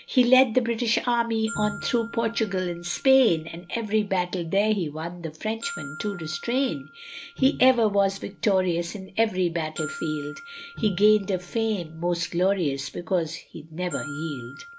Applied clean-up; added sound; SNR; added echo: none; Glockenspiel + Bowed string instrument; 17 dB; none.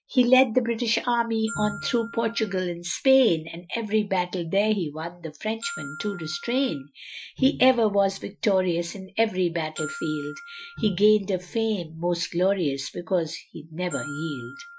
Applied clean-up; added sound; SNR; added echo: classical method Wiener filter.